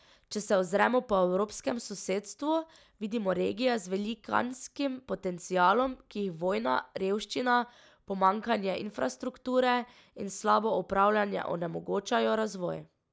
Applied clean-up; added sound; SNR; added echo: none; none; none; none.